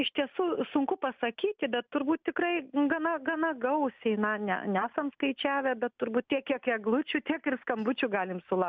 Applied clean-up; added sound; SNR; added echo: none; none; none; none.